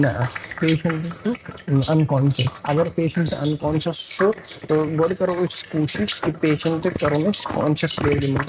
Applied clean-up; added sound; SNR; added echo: neural mask model RNNoise.